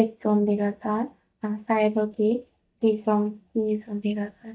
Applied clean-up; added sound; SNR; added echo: neural mask model DeepFilterNet 3.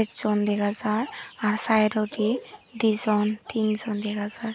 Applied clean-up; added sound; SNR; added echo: none; none; none; none.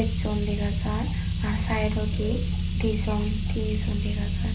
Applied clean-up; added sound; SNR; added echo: none; Car; -5 dB; reverberation time 0.3 s.